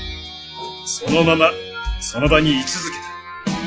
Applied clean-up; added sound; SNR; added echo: classical method log-MMSE.